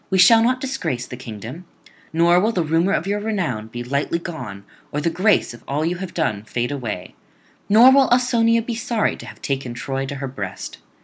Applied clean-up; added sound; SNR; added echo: none; none; none; none.